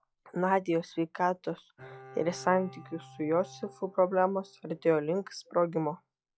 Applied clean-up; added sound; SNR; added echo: classical method log-MMSE.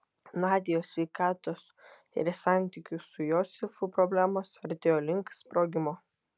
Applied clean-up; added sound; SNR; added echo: none; none; none; none.